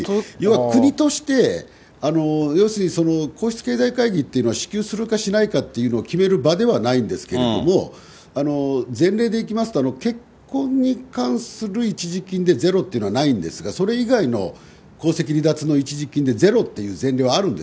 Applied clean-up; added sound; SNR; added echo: none; none; none; none.